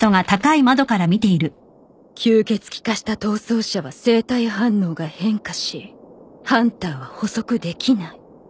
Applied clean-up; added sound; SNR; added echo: none; none; none; none.